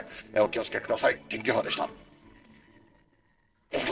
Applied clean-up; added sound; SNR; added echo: neural separator model SepFormer DNS4.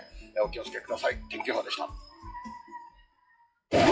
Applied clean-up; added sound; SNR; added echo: classical method WPE with log-MMSE.